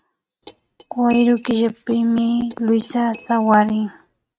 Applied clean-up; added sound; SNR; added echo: neural mask model RNNoise.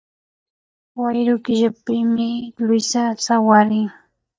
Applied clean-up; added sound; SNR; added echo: neural mask model DeepFilterNet 3.